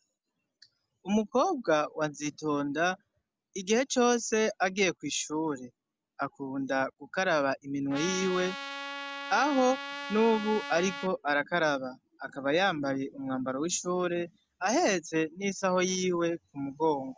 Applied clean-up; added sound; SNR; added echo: none; Trumpet; 9 dB; none.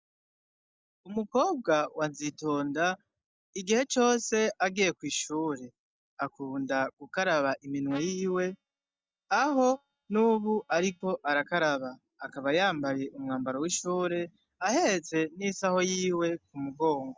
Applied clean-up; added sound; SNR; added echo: neural mask model DeepFilterNet 3.